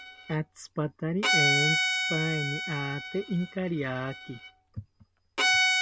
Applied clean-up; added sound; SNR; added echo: none; Bowed string instrument; -3 dB; none.